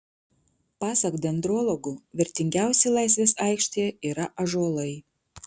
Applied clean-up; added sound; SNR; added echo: none; none; none; none.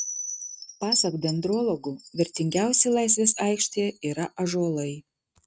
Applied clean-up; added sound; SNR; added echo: neural mask model RNNoise.